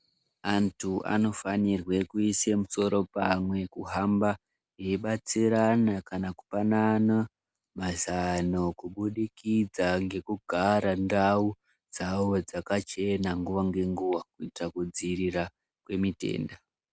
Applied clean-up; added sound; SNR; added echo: none; none; none; none.